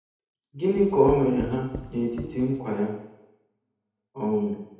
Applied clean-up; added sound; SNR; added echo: none; Writing; 11 dB; reverberation time 0.8 s.